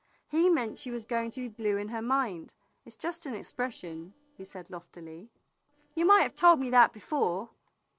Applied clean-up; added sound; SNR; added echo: neural separator model SepFormer DNS4.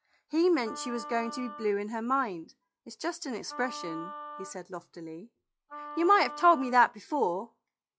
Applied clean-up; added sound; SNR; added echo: classical method log-MMSE.